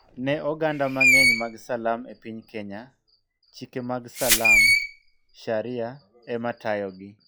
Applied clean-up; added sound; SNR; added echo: classical method log-MMSE.